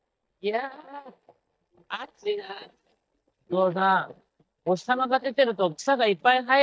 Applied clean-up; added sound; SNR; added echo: neural mask model DeepFilterNet 3.